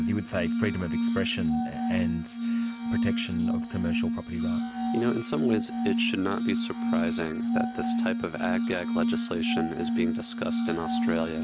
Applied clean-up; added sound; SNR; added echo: none; Glass; -4 dB; none.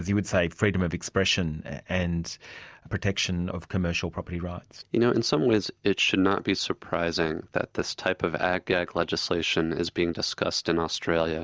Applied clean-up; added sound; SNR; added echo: none; none; none; none.